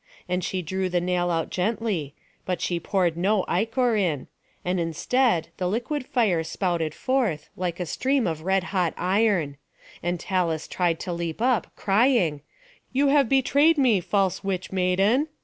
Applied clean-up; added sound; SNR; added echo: none; none; none; none.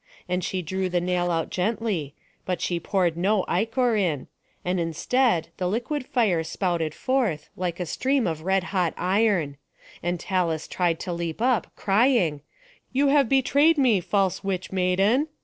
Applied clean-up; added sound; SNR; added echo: neural separator model SepFormer DNS4.